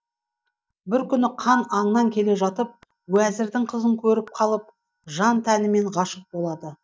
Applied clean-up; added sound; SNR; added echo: neural mask model DeepFilterNet 3.